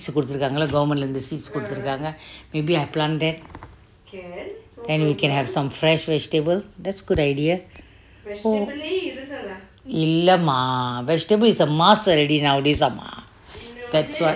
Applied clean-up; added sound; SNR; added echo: none; none; none; none.